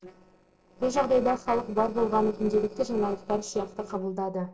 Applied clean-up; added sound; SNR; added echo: neural separator model SepFormer DNS4.